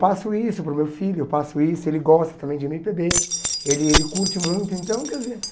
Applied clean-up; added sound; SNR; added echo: none; Keys jangling; 2 dB; none.